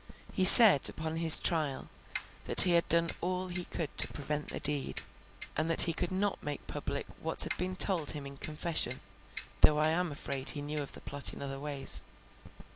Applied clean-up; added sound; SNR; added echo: none; Clock; 14 dB; none.